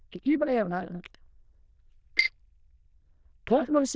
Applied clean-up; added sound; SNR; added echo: neural diffusion model UNIVERSE++.